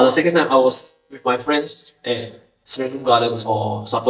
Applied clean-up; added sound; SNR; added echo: neural mask model DeepFilterNet 3.